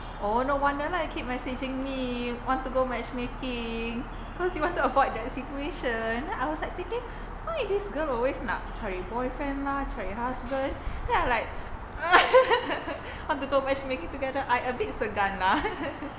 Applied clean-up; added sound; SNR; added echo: none; Rain; 13 dB; none.